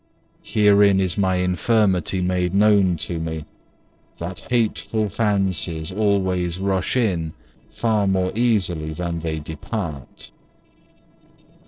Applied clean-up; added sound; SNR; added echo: neural separator model SepFormer DNS4.